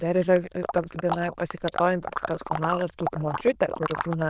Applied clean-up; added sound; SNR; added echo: neural diffusion model UNIVERSE++.